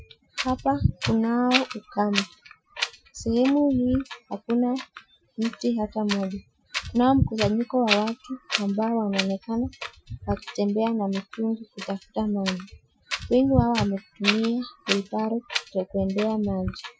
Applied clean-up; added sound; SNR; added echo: classical method Wiener filter.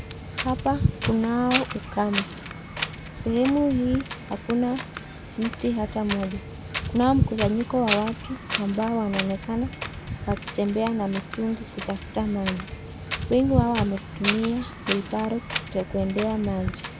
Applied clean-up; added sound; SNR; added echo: none; Wind; 4 dB; none.